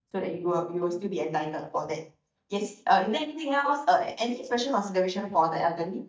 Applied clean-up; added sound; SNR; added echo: neural mask model DeepFilterNet 3.